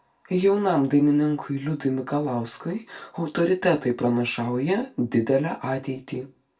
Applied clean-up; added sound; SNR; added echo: none; none; none; reverberation time 0.2 s.